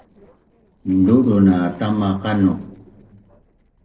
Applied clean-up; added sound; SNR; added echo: neural separator model SepFormer DNS4.